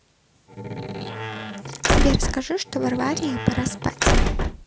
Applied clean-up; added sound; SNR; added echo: none; Squeak / Slam / Wood; -4 dB; none.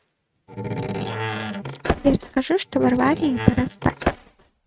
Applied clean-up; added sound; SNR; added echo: neural mask model RNNoise.